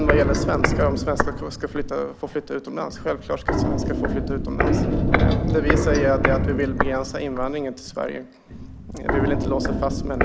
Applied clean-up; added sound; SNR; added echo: none; Walk, footsteps; -3 dB; none.